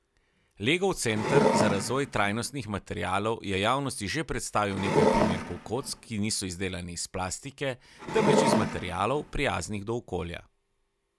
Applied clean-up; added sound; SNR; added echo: none; Wood; -3 dB; none.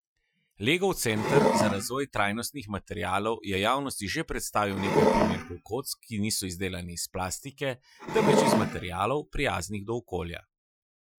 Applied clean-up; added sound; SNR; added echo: classical method Wiener filter.